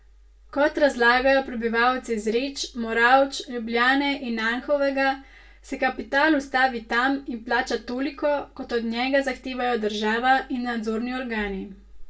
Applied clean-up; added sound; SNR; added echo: none; none; none; reverberation time 0.2 s.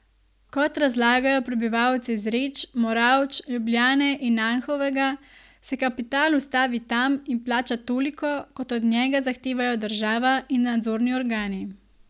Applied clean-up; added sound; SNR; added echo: none; none; none; none.